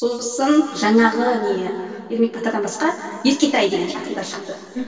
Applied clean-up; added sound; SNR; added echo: none; none; none; reverberation time 2.6 s.